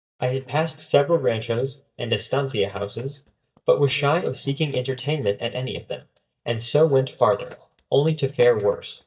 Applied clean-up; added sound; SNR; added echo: neural mask model DeepFilterNet 3.